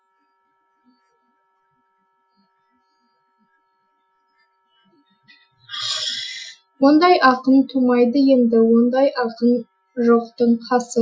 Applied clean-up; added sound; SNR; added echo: classical method Wiener filter.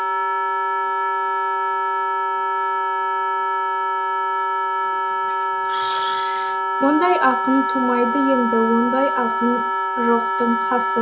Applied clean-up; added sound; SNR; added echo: none; Wind instrument, woodwind instrument; -3 dB; none.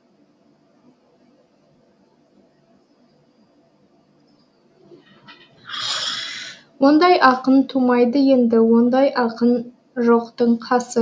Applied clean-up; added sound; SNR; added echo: none; none; none; none.